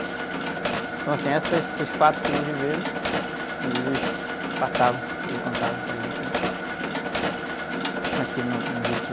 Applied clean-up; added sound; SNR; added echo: none; Mechanisms; -1 dB; none.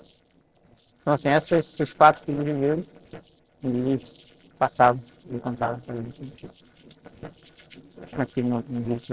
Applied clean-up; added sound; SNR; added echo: neural separator model SepFormer DNS4.